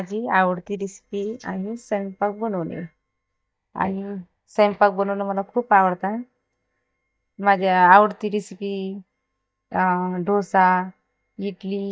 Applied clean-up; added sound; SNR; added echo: neural mask model DeepFilterNet 3.